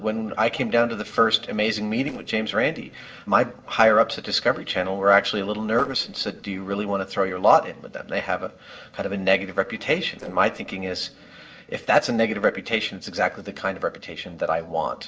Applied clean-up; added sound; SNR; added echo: neural separator model SepFormer DNS4.